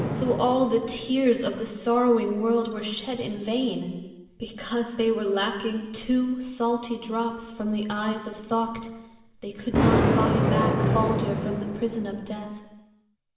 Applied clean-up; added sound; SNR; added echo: none; Thunder; 3 dB; reverberation time 1.2 s.